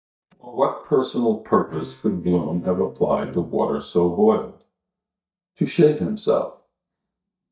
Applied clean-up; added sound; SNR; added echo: neural mask model DeepFilterNet 3.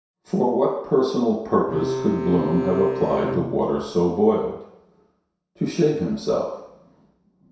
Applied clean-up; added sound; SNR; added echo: none; Bowed string instrument; 6 dB; reverberation time 0.7 s.